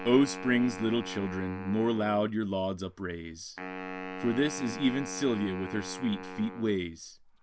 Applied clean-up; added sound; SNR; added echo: none; Wind instrument, woodwind instrument; 11 dB; none.